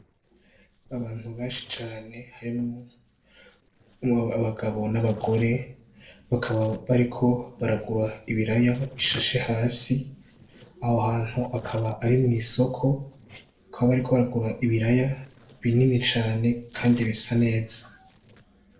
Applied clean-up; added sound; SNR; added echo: neural separator model SepFormer DNS4.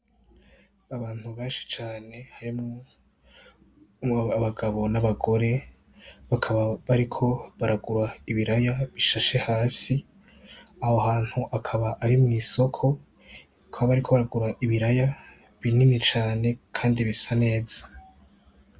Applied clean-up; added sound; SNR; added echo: none; none; none; none.